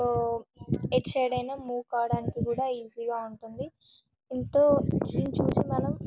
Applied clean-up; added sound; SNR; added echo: none; none; none; none.